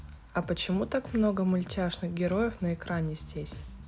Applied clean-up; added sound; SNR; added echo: none; Bass guitar; 15 dB; none.